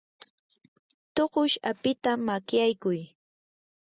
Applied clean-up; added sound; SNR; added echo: none; none; none; none.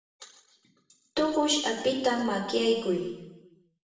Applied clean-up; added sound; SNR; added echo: none; none; none; reverberation time 0.9 s.